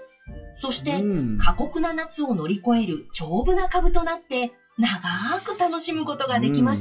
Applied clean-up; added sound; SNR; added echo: classical method WPE with log-MMSE.